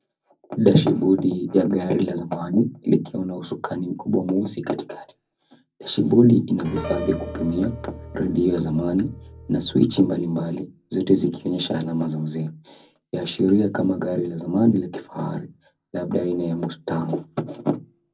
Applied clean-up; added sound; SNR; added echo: none; Piano; 12 dB; reverberation time 0.4 s.